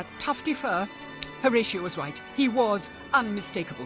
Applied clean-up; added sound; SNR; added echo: none; Scissors; 15 dB; none.